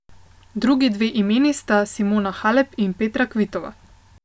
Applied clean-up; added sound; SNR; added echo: none; none; none; none.